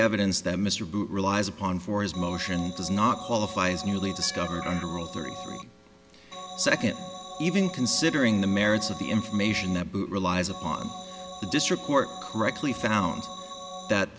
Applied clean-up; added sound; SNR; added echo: none; Telephone + Organ; 12 dB; none.